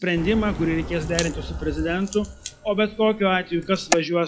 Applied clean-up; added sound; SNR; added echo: classical method log-MMSE.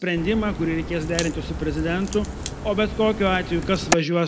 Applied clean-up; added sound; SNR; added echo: none; Crack; 6 dB; none.